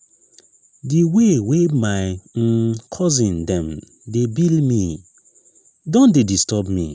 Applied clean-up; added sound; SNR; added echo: none; none; none; none.